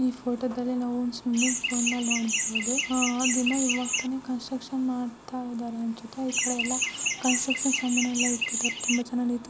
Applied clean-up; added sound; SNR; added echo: none; Chirp, tweet; -1 dB; none.